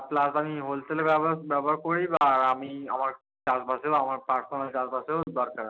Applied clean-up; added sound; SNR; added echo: none; none; none; none.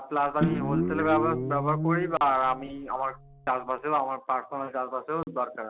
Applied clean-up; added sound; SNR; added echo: none; Guitar; 2 dB; none.